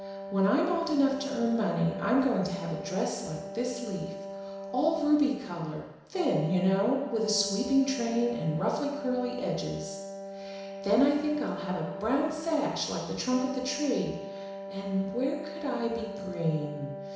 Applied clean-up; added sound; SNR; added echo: none; Wind instrument, woodwind instrument; 10 dB; reverberation time 1.0 s.